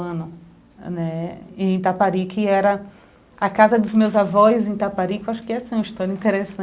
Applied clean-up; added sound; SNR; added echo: none; none; none; none.